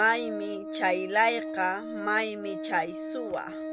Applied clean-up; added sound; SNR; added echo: none; Organ; 8 dB; none.